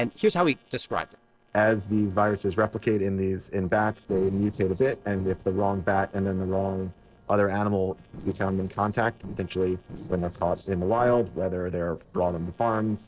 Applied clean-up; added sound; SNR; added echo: neural separator model SepFormer DNS4.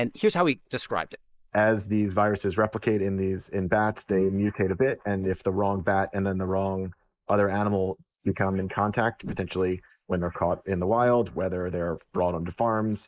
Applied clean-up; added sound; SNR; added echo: neural mask model Resemble Enhance denoiser.